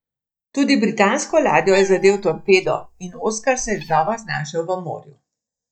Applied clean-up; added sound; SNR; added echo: neural mask model DeepFilterNet 3.